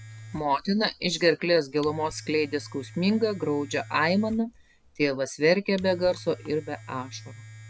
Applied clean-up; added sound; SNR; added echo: none; Domestic sounds, home sounds; 19 dB; none.